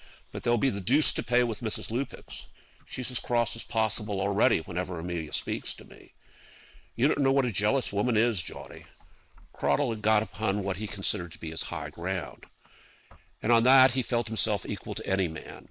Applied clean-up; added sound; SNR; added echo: neural mask model Resemble Enhance denoiser.